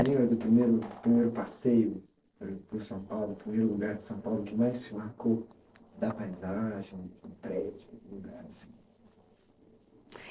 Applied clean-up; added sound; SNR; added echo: neural separator model SepFormer DNS4.